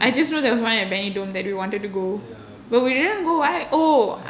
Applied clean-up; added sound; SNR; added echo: none; none; none; none.